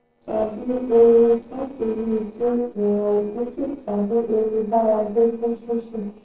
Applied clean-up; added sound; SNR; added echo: neural separator model SepFormer DNS4.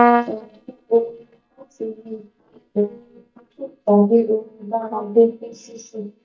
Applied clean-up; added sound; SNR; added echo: neural mask model DeepFilterNet 3.